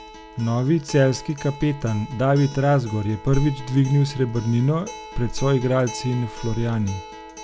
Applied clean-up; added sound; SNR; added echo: none; Acoustic guitar; 17 dB; none.